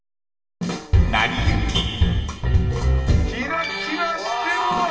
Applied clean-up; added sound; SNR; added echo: none; none; none; reverberation time 0.2 s.